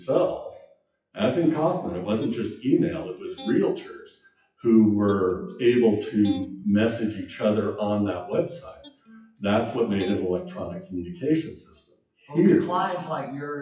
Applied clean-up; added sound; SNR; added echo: classical method WPE with log-MMSE.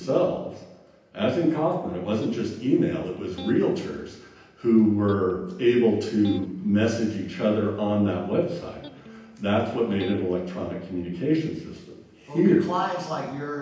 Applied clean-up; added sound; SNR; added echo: none; Electric guitar; 20 dB; reverberation time 0.9 s.